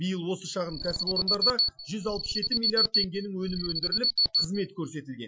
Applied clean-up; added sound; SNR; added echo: classical method Wiener filter.